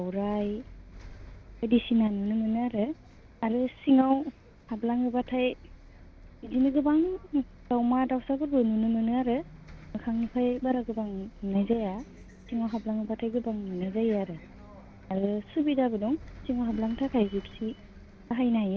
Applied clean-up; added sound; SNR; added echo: none; Bus; 19 dB; none.